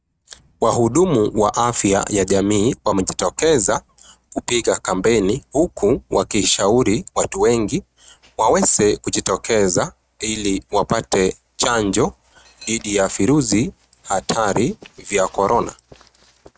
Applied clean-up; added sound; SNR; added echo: neural mask model RNNoise.